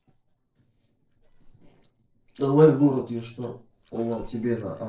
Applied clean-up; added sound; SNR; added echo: neural separator model SepFormer DNS4.